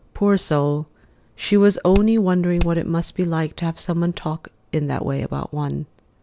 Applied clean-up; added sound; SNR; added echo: none; Hammer; 3 dB; none.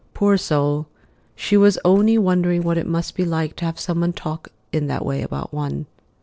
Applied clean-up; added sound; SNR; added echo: neural separator model SepFormer DNS4.